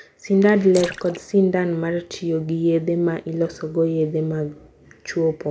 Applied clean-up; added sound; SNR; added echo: none; Splash, splatter; 18 dB; none.